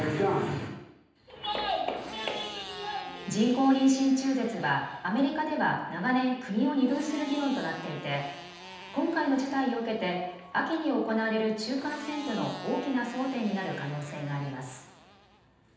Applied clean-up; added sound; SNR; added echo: none; Motorcycle; 17 dB; reverberation time 0.9 s.